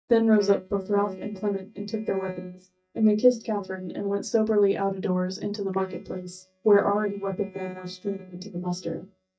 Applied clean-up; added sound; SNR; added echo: neural mask model DeepFilterNet 3.